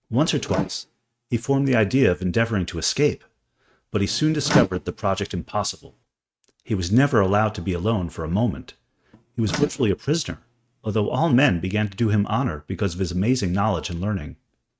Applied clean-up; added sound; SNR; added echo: neural mask model RNNoise.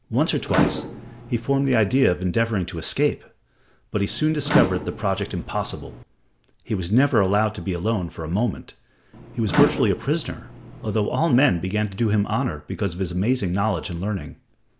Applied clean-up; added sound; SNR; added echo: none; Microwave oven; 8 dB; none.